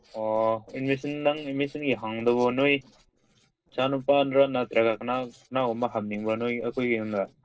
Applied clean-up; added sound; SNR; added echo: neural separator model SepFormer DNS4.